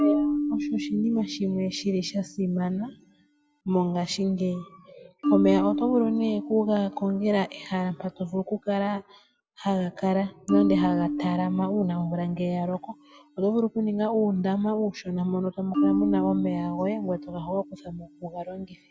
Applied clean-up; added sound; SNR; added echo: none; Marimba, xylophone; 4 dB; none.